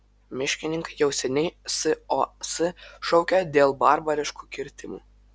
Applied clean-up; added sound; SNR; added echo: none; none; none; none.